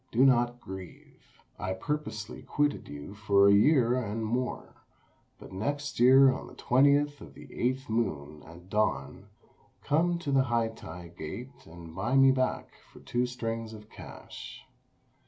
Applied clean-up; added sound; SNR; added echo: none; none; none; none.